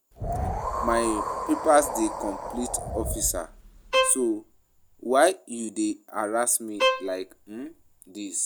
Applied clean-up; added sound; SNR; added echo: none; Bowed string instrument + Wind; 3 dB; none.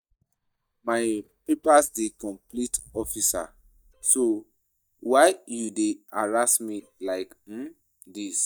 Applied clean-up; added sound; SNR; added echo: neural mask model DeepFilterNet 3.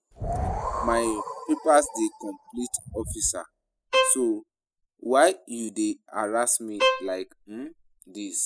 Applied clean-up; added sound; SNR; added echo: classical method spectral subtraction.